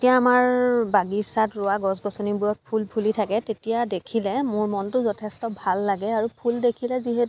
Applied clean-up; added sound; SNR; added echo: none; none; none; none.